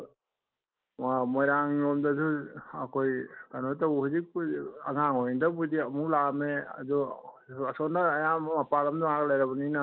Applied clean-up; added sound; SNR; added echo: neural mask model Resemble Enhance denoiser.